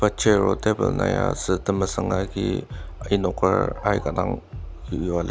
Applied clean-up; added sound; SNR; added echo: none; Bass drum; 12 dB; none.